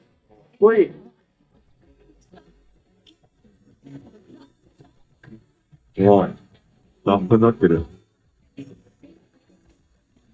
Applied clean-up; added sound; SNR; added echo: neural mask model DeepFilterNet 3.